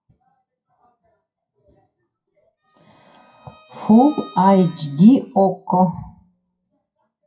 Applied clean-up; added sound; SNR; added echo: classical method WPE with log-MMSE.